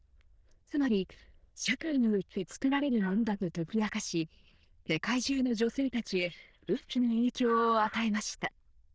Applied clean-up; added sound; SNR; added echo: neural diffusion model UNIVERSE++.